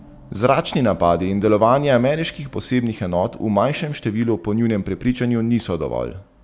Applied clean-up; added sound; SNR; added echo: none; none; none; none.